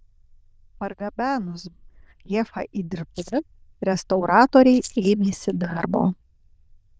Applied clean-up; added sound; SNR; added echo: neural diffusion model UNIVERSE++.